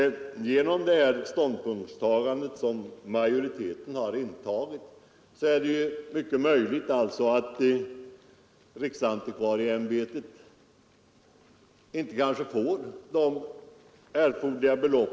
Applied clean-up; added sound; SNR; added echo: none; none; none; none.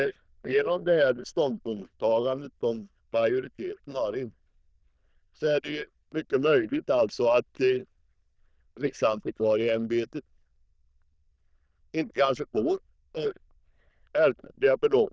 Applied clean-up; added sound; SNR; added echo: neural diffusion model UNIVERSE++.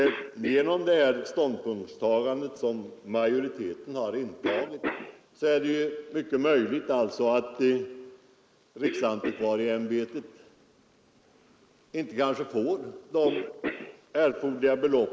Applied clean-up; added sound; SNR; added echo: neural mask model Resemble Enhance denoiser.